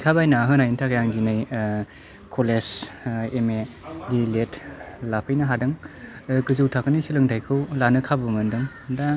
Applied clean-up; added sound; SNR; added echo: none; none; none; none.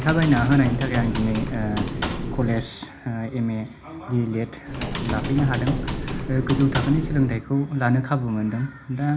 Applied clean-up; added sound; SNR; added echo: none; Typing; 6 dB; reverberation time 0.4 s.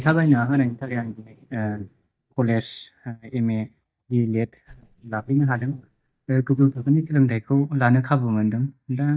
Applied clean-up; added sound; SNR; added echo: neural mask model DeepFilterNet 3.